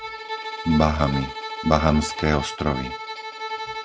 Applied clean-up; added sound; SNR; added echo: none; Bowed string instrument; 8 dB; none.